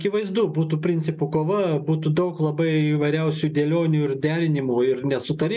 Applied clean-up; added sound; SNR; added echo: none; none; none; none.